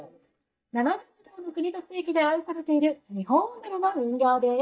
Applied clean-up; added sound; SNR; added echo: neural mask model DeepFilterNet 3.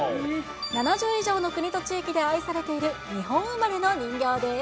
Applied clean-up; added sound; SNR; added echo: none; none; none; none.